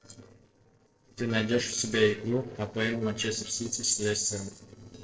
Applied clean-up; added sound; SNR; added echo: neural separator model SepFormer DNS4.